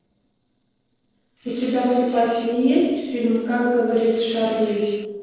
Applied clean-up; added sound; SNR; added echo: neural separator model SepFormer DNS4.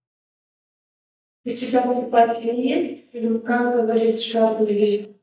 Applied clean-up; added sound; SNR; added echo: neural mask model DeepFilterNet 3.